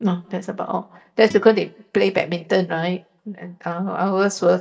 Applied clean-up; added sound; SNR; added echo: neural mask model DeepFilterNet 3.